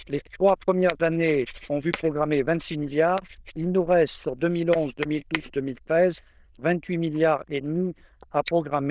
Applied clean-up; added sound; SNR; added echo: neural diffusion model UNIVERSE++.